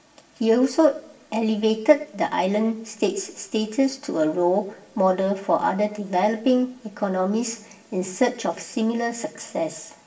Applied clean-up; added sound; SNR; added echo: none; none; none; reverberation time 0.6 s.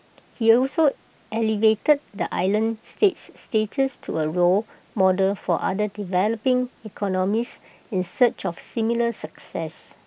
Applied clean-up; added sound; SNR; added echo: none; none; none; none.